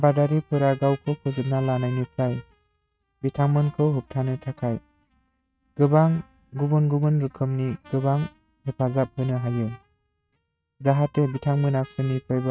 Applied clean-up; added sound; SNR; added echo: neural mask model RNNoise.